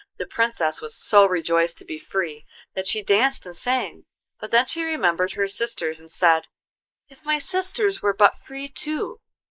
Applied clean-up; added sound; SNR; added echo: neural mask model Resemble Enhance denoiser.